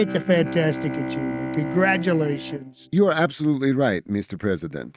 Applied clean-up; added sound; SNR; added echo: neural mask model RNNoise.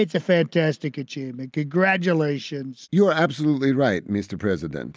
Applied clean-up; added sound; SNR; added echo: none; none; none; none.